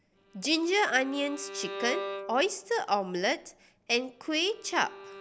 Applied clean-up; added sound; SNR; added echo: none; Bowed string instrument; 13 dB; none.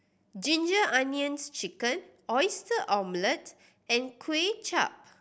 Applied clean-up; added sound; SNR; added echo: none; none; none; none.